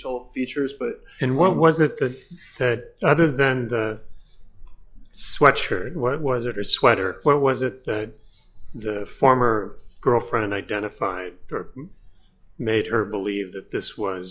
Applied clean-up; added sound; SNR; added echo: classical method log-MMSE.